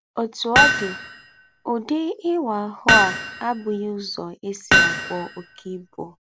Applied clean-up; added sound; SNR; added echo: none; Hammer; -4 dB; none.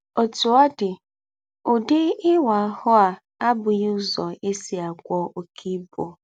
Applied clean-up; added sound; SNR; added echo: none; none; none; none.